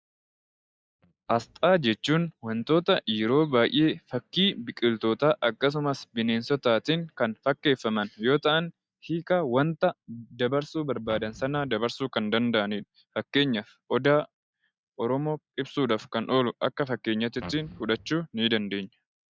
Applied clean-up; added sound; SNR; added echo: neural mask model DeepFilterNet 3.